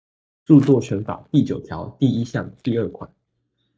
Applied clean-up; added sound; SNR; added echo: neural mask model DeepFilterNet 3.